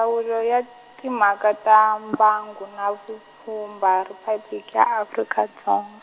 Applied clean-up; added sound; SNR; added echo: none; none; none; none.